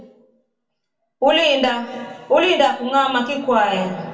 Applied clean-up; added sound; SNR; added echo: none; none; none; reverberation time 0.3 s.